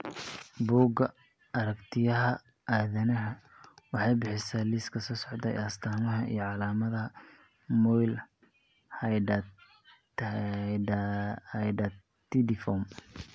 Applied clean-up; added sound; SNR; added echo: none; none; none; none.